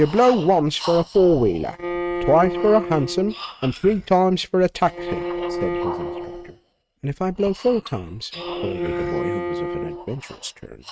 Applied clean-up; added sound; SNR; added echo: neural mask model RNNoise.